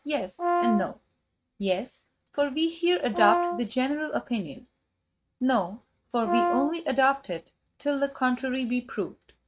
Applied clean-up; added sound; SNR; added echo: neural mask model RNNoise.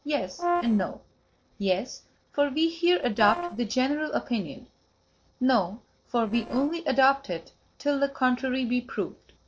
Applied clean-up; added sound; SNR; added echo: neural separator model SepFormer DNS4.